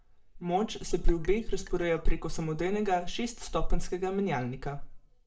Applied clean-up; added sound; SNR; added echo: neural separator model SepFormer DNS4.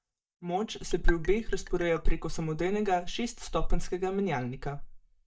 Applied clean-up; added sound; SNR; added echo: neural mask model DeepFilterNet 3.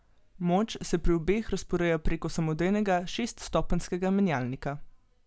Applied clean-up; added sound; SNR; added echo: none; none; none; none.